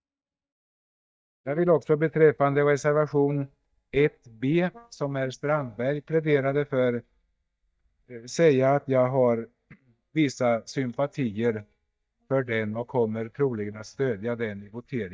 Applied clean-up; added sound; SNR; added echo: neural mask model DeepFilterNet 3.